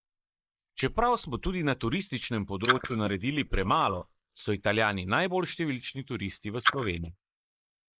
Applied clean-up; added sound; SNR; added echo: neural mask model Resemble Enhance denoiser.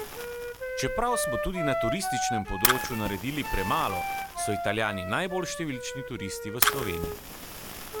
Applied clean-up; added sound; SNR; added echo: none; Wind instrument, woodwind instrument + Fire; -1 dB; none.